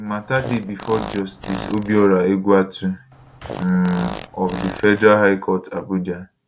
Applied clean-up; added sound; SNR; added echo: none; Fart; 12 dB; none.